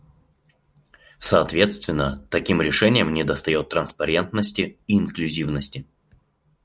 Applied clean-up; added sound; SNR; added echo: none; none; none; none.